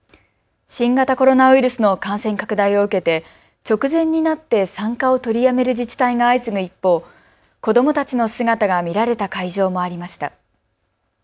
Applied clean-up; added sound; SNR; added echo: none; none; none; none.